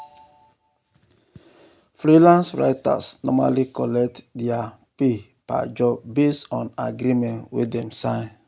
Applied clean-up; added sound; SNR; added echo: none; none; none; none.